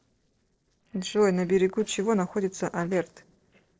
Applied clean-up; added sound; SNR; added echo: neural separator model SepFormer DNS4.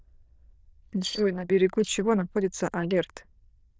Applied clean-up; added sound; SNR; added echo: neural diffusion model UNIVERSE++.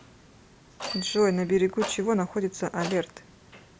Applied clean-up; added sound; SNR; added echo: none; Clock + Bicycle bell; 12 dB; none.